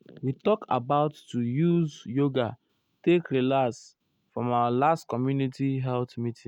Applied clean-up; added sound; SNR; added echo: none; none; none; none.